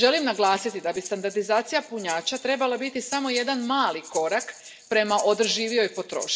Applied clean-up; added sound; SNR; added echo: none; Breathing; 18 dB; reverberation time 0.4 s.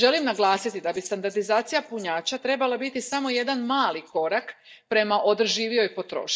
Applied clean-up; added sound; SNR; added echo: neural mask model DeepFilterNet 3.